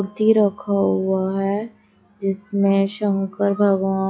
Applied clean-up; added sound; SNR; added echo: classical method log-MMSE.